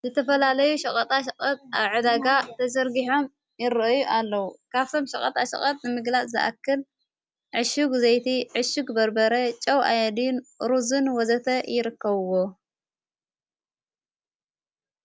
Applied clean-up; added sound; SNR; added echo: none; none; none; none.